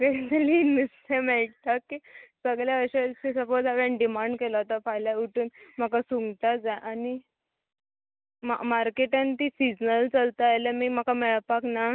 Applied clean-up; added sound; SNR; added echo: none; none; none; none.